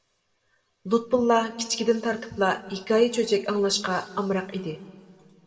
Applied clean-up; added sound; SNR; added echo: none; none; none; reverberation time 1.5 s.